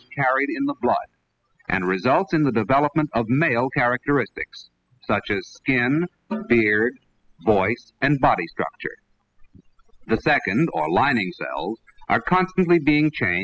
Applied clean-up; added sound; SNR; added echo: classical method spectral subtraction.